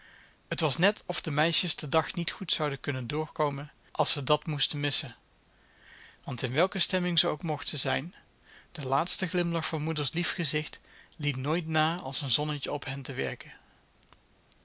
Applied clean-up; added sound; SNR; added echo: none; none; none; none.